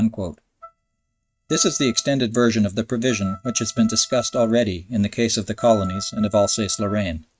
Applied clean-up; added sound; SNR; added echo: neural mask model RNNoise.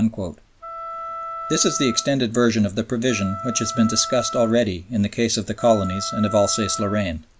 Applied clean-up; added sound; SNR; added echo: none; Wind instrument, woodwind instrument; 11 dB; none.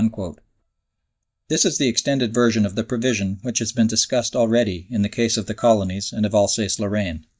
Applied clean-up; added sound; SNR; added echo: neural mask model DeepFilterNet 3.